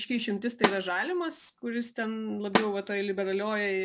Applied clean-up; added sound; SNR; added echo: none; Snare drum; 3 dB; none.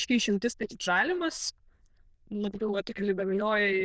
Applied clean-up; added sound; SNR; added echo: neural diffusion model UNIVERSE++.